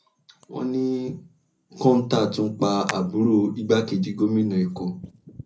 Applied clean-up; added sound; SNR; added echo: none; Hands; 20 dB; reverberation time 0.4 s.